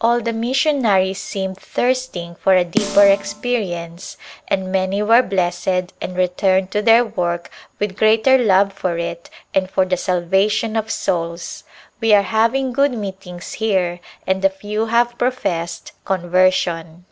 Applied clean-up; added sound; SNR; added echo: none; Snare drum; 9 dB; none.